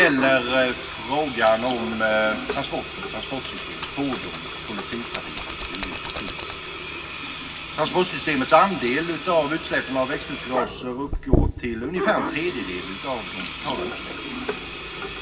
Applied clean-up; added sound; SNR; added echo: none; Sink (filling or washing); 3 dB; reverberation time 0.4 s.